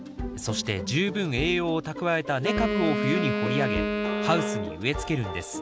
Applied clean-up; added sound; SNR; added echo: none; Wind instrument, woodwind instrument; 2 dB; none.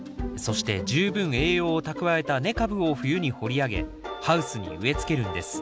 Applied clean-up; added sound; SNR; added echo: none; none; none; none.